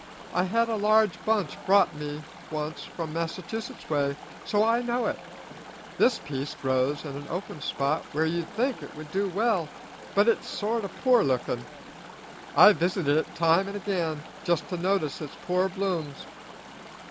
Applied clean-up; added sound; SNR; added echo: none; Chatter / Stream; 16 dB; none.